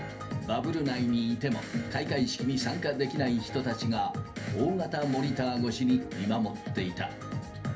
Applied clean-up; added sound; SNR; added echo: none; none; none; reverberation time 0.3 s.